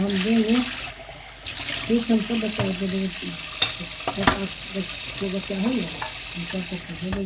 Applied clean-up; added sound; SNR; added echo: none; Sink (filling or washing) / Water tap, faucet; 2 dB; reverberation time 0.4 s.